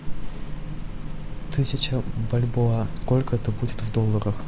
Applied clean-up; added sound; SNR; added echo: none; none; none; none.